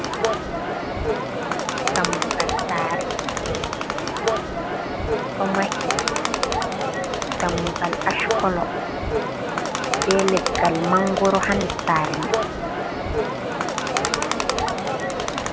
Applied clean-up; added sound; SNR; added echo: none; Crowd; -3 dB; none.